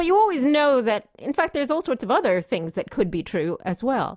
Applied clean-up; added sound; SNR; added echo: none; none; none; none.